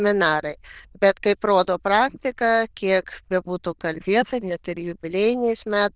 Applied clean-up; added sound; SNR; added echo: neural diffusion model UNIVERSE++.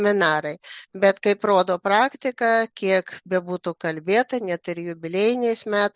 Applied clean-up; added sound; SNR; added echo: none; none; none; none.